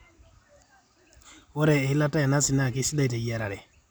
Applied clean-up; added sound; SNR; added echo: none; none; none; none.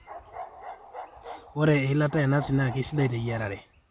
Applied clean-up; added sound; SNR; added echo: none; Bark; 16 dB; none.